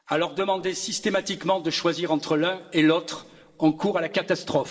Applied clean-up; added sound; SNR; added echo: neural separator model SepFormer DNS4.